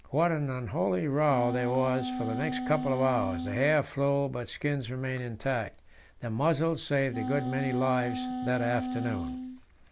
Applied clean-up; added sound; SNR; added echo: none; Wind instrument, woodwind instrument; 5 dB; none.